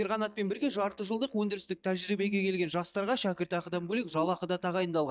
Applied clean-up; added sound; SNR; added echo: neural mask model DeepFilterNet 3.